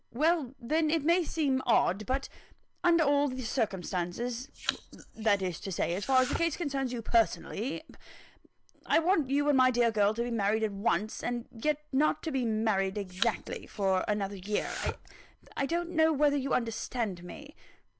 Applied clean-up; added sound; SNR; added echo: none; Domestic sounds, home sounds; 11 dB; none.